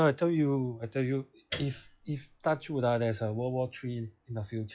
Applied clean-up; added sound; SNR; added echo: classical method log-MMSE.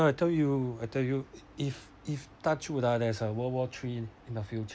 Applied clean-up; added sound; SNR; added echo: none; none; none; none.